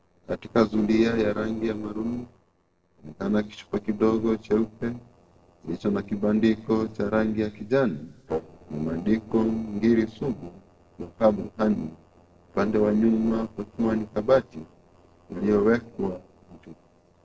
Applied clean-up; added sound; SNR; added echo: neural separator model SepFormer DNS4.